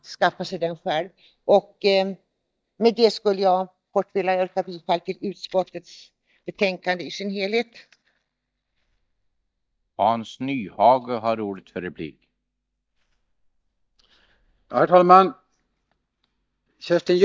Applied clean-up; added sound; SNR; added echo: neural mask model DeepFilterNet 3.